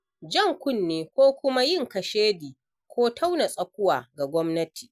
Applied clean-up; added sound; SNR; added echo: none; none; none; none.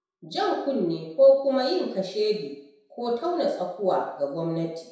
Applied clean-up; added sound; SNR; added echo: none; none; none; reverberation time 0.7 s.